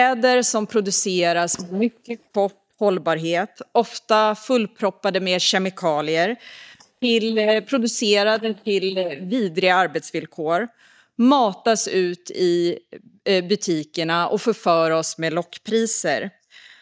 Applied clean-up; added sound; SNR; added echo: neural mask model DeepFilterNet 3.